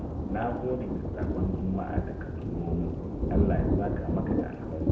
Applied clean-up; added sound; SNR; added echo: none; Thunder; -5 dB; reverberation time 0.8 s.